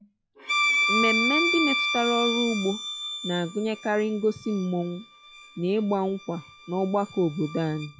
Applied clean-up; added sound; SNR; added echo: classical method log-MMSE.